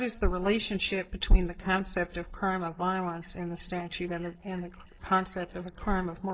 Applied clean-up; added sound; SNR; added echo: neural separator model SepFormer DNS4.